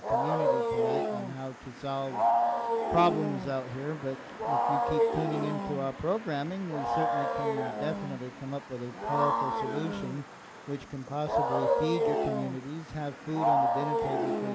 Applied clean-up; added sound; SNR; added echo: none; Wild animals; -4 dB; none.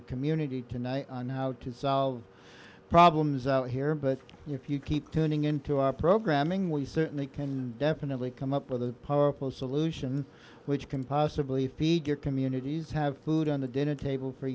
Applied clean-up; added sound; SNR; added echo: none; none; none; none.